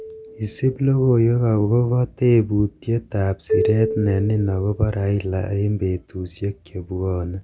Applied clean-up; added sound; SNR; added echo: none; Marimba, xylophone; 11 dB; none.